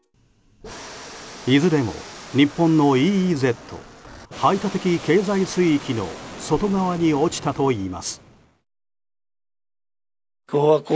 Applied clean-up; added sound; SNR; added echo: none; none; none; none.